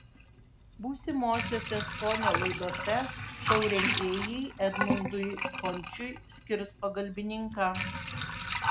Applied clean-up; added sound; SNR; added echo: none; Sink (filling or washing) / Water; 1 dB; none.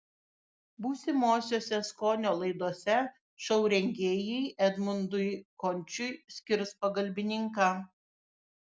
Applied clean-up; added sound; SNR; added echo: none; none; none; none.